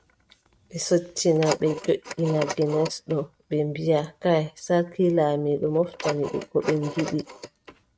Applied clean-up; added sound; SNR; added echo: neural mask model RNNoise.